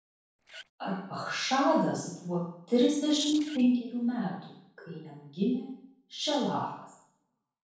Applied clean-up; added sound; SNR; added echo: neural separator model SepFormer DNS4.